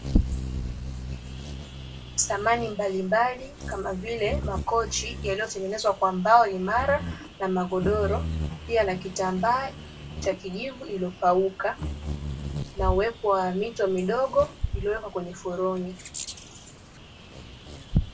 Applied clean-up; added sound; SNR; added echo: none; Bird vocalization, bird call, bird song; 6 dB; reverberation time 0.1 s.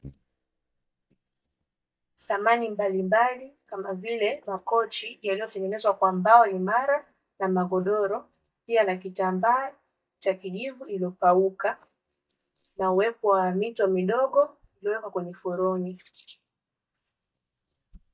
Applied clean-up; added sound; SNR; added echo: neural mask model DeepFilterNet 3.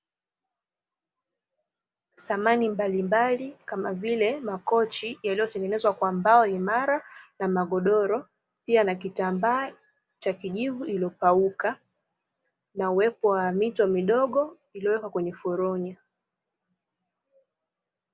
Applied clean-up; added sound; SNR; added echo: none; none; none; none.